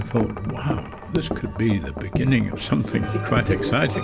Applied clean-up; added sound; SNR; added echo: none; Wind chime; 7 dB; none.